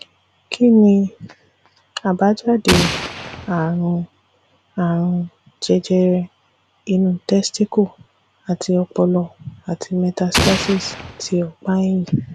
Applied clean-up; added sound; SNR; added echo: none; Explosion; 3 dB; none.